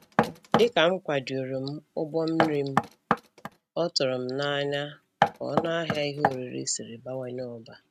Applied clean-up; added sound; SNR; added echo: neural mask model RNNoise.